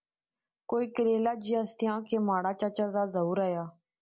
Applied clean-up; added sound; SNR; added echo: none; none; none; none.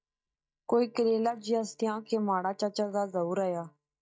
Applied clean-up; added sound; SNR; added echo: neural mask model DeepFilterNet 3.